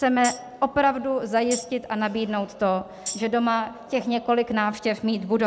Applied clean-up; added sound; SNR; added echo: none; Tambourine; 14 dB; none.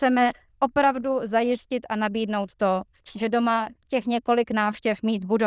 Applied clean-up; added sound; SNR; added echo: neural diffusion model UNIVERSE++.